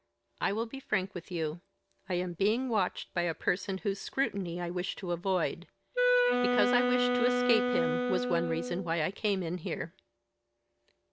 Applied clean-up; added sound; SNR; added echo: none; Wind instrument, woodwind instrument; -3 dB; none.